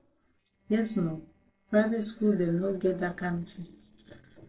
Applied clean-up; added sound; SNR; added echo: neural separator model SepFormer DNS4.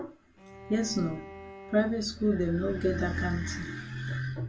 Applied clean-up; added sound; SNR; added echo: none; Bowed string instrument; 18 dB; reverberation time 0.2 s.